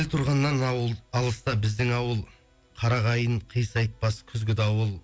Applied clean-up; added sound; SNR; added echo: none; none; none; none.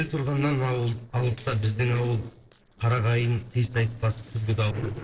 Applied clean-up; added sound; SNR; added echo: neural separator model SepFormer DNS4.